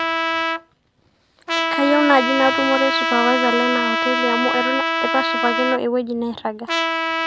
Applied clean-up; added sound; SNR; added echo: none; Trumpet; 0 dB; none.